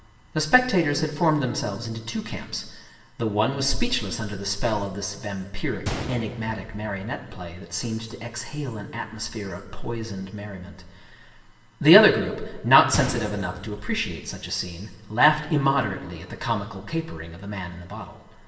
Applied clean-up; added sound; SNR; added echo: none; Gunshot, gunfire; 16 dB; reverberation time 1.1 s.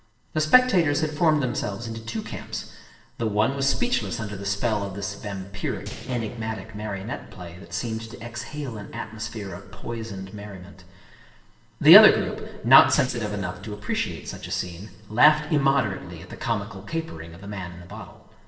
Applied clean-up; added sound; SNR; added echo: neural separator model SepFormer DNS4.